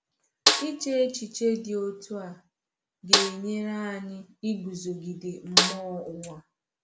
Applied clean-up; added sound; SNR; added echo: none; Snare drum; -4 dB; none.